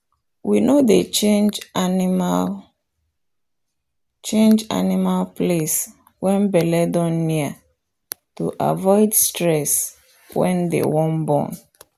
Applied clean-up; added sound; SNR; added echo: none; none; none; none.